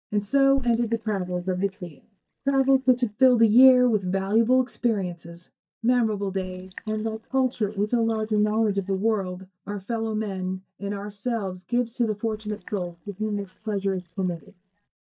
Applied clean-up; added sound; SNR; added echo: neural mask model DeepFilterNet 3.